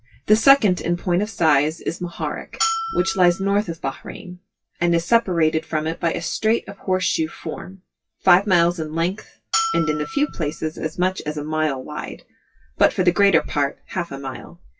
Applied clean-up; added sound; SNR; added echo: classical method WPE with log-MMSE.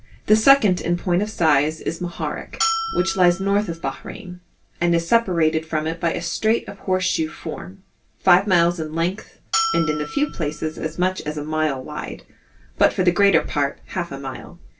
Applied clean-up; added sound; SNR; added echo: none; Bell; 7 dB; reverberation time 0.2 s.